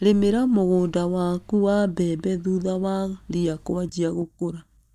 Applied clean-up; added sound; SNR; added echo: neural mask model DeepFilterNet 3.